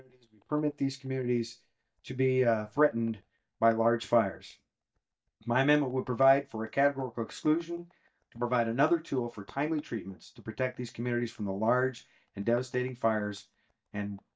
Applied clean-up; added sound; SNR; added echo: neural mask model DeepFilterNet 3.